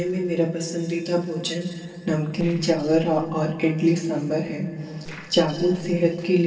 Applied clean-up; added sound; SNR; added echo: neural separator model SepFormer DNS4.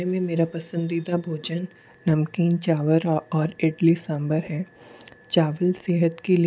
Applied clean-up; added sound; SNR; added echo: none; none; none; none.